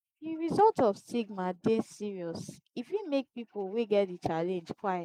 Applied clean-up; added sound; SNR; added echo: neural mask model Resemble Enhance denoiser.